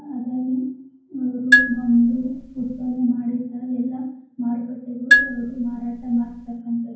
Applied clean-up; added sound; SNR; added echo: none; Marimba, xylophone; -3 dB; reverberation time 0.9 s.